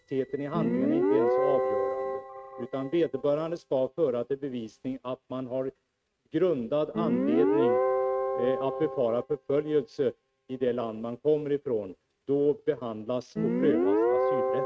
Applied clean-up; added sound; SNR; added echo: neural mask model RNNoise.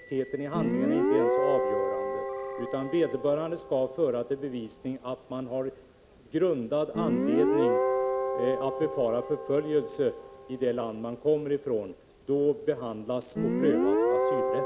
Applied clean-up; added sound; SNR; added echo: none; Guitar; 0 dB; none.